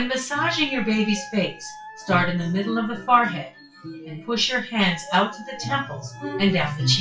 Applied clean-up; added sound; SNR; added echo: classical method WPE with log-MMSE.